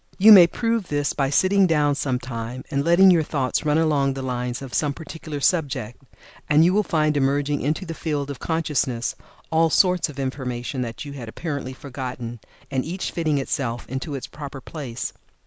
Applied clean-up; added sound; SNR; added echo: none; none; none; none.